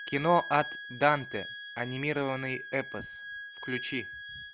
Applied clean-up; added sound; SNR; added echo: none; Wind instrument, woodwind instrument; 11 dB; none.